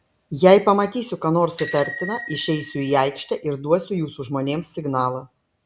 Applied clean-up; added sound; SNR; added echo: none; Bicycle bell; 15 dB; none.